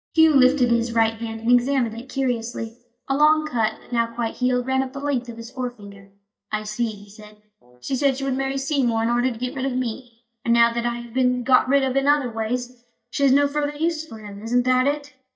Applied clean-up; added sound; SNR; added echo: neural mask model DeepFilterNet 3.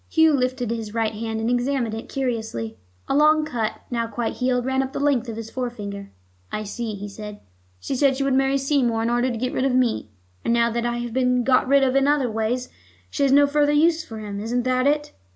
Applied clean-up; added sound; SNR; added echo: none; none; none; none.